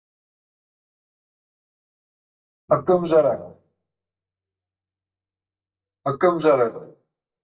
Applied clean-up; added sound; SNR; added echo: neural mask model DeepFilterNet 3.